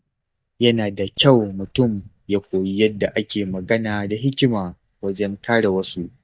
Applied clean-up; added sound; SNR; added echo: neural mask model DeepFilterNet 3.